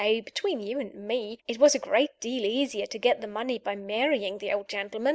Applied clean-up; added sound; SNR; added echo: none; none; none; none.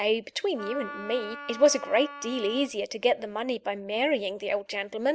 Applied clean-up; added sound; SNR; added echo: none; Wind instrument, woodwind instrument; 14 dB; none.